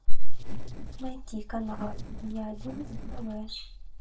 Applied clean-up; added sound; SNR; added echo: neural separator model SepFormer DNS4.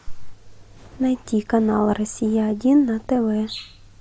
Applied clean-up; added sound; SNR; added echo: none; none; none; none.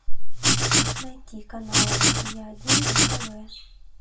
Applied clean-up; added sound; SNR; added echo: none; Writing; -1 dB; reverberation time 0.2 s.